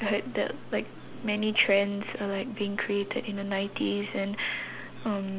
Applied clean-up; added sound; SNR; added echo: none; none; none; none.